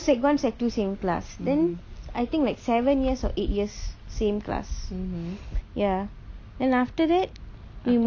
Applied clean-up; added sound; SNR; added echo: none; none; none; none.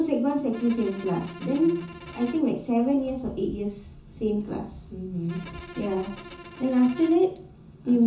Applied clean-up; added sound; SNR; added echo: none; Bowed string instrument; 18 dB; reverberation time 0.6 s.